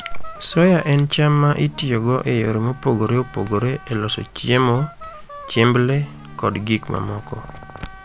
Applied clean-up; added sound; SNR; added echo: none; Electric guitar / Strum + Wind instrument, woodwind instrument; 20 dB; none.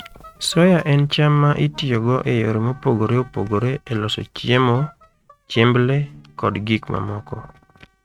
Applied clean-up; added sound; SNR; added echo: neural mask model RNNoise.